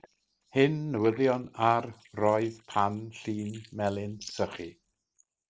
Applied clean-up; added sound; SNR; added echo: neural mask model Resemble Enhance denoiser.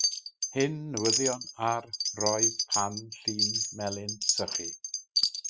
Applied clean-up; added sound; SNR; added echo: classical method spectral subtraction.